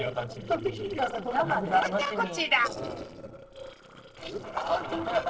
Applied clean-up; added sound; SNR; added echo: neural separator model SepFormer DNS4.